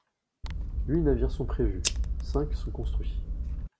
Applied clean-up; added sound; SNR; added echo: none; Scissors; -4 dB; none.